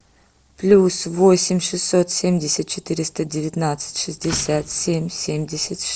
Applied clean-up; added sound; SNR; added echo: neural separator model SepFormer DNS4.